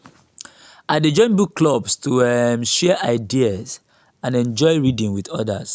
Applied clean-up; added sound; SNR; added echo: none; none; none; none.